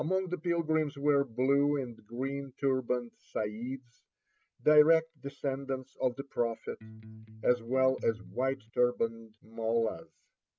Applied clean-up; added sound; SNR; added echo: none; Electric guitar; 17 dB; none.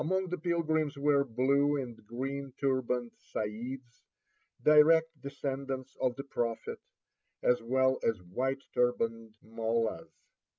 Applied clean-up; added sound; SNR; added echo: none; none; none; none.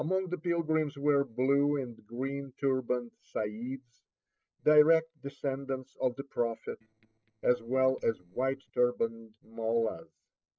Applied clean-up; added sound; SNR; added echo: neural separator model SepFormer DNS4.